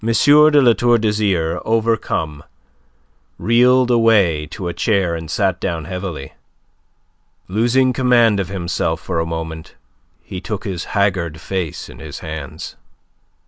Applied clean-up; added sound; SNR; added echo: none; none; none; none.